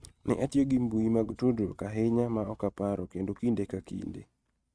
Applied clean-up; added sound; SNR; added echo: neural mask model RNNoise.